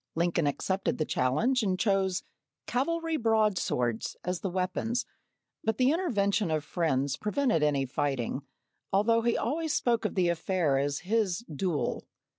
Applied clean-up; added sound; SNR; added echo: none; none; none; none.